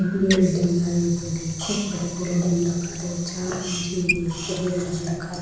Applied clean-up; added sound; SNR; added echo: none; Sink (filling or washing) / Water; 11 dB; reverberation time 1.0 s.